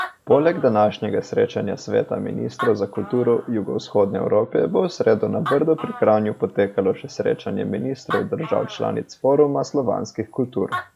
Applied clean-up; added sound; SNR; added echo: none; Animal; 16 dB; none.